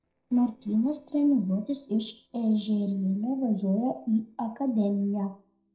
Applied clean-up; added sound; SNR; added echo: neural separator model SepFormer DNS4.